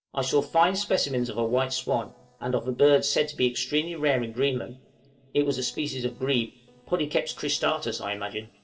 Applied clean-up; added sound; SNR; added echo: neural separator model SepFormer DNS4.